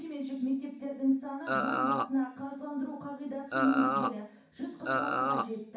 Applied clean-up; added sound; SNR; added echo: none; Burping, eructation; -2 dB; reverberation time 0.6 s.